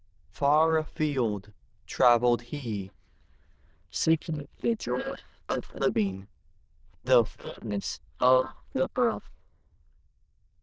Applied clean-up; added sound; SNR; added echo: neural diffusion model UNIVERSE++.